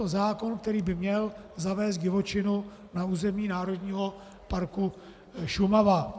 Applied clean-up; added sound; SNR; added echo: none; none; none; none.